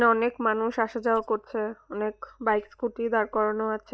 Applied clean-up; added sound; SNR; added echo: neural mask model DeepFilterNet 3.